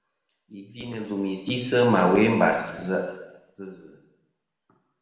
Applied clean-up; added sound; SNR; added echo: none; none; none; reverberation time 1.0 s.